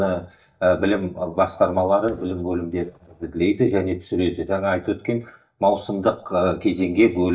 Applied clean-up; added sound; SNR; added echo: neural mask model DeepFilterNet 3.